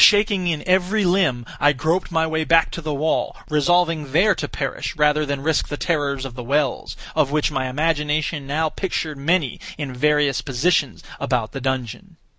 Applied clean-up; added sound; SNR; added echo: none; none; none; none.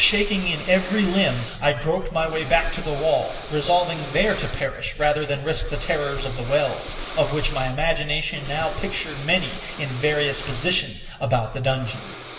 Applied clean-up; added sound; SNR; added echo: none; Breathing; 4 dB; reverberation time 1.4 s.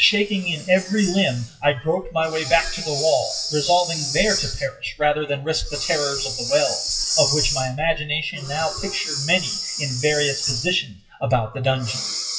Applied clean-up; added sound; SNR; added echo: classical method WPE with log-MMSE.